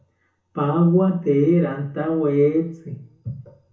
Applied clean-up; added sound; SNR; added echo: none; none; none; reverberation time 0.6 s.